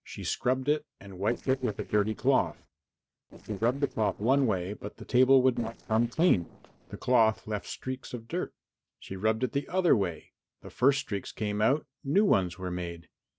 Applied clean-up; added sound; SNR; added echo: neural separator model SepFormer DNS4.